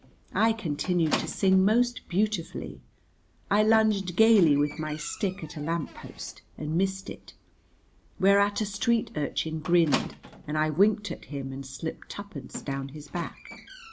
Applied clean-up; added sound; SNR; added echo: none; Squeak; 15 dB; none.